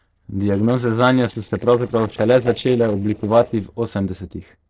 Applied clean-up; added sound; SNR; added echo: neural separator model SepFormer DNS4.